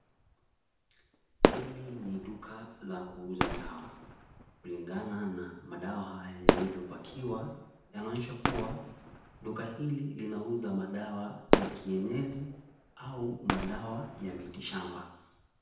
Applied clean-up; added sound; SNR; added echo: none; Fireworks; -3 dB; reverberation time 0.9 s.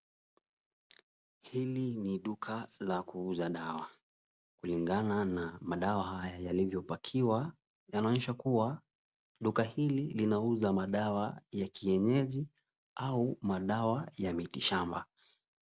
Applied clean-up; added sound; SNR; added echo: none; none; none; none.